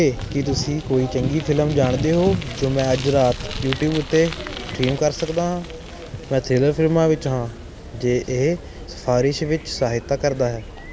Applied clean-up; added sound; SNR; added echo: none; Bicycle; 14 dB; none.